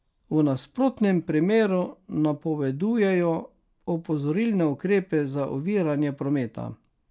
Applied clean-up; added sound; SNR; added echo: none; none; none; none.